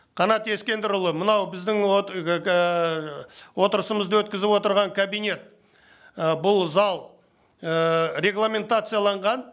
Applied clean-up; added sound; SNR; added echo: none; none; none; none.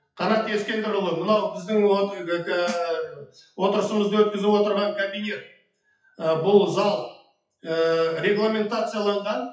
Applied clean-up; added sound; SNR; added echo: classical method WPE with log-MMSE.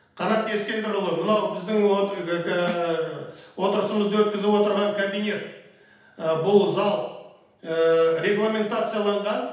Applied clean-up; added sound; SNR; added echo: none; Snare drum; 16 dB; reverberation time 0.8 s.